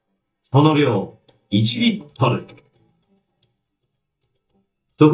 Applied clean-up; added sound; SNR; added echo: neural mask model DeepFilterNet 3.